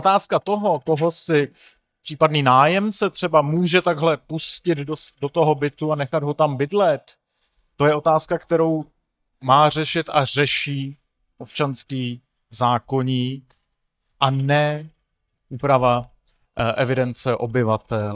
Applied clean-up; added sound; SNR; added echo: neural mask model DeepFilterNet 3.